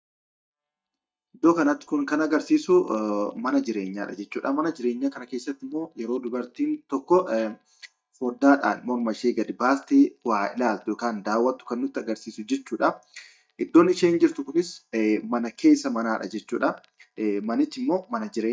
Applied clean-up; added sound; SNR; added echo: neural mask model DeepFilterNet 3.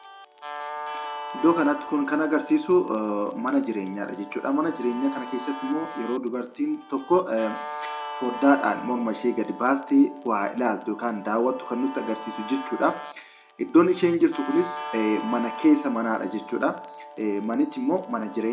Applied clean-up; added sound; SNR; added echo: none; Guitar; 12 dB; reverberation time 0.3 s.